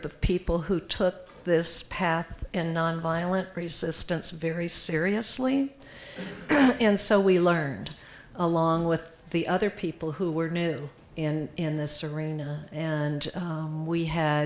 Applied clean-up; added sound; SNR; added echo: none; none; none; none.